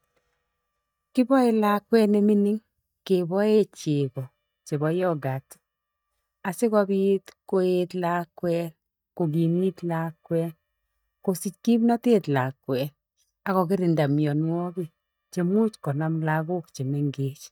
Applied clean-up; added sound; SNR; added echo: neural mask model DeepFilterNet 3.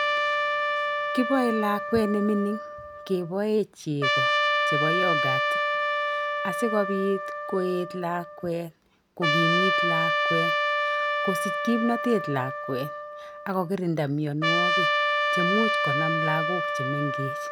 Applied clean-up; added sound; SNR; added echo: none; Trumpet; -2 dB; none.